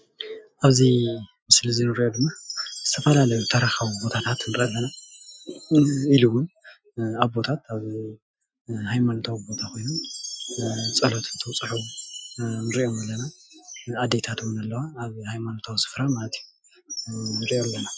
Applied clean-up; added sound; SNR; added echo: classical method Wiener filter.